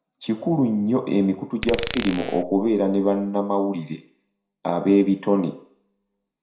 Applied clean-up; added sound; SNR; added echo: none; Glass; 10 dB; reverberation time 0.5 s.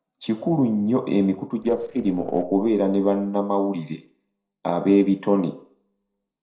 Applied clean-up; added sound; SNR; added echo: neural separator model SepFormer DNS4.